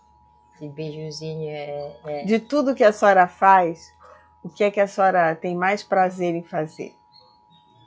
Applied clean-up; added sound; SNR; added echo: classical method log-MMSE.